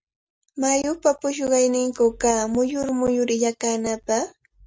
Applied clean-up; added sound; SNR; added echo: none; none; none; none.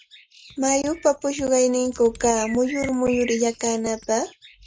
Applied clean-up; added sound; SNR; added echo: none; Bird + Computer keyboard; 19 dB; none.